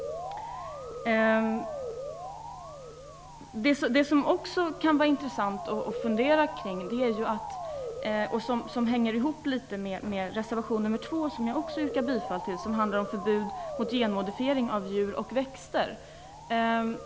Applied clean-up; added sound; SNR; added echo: none; Motor vehicle (road) / Siren; 10 dB; none.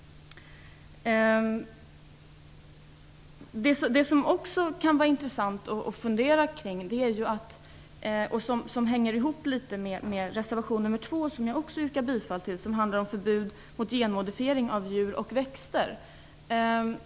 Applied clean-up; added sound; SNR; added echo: none; none; none; none.